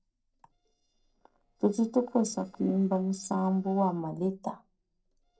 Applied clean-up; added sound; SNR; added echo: neural separator model SepFormer DNS4.